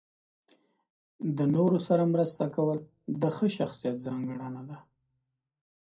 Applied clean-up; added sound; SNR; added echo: none; none; none; reverberation time 0.2 s.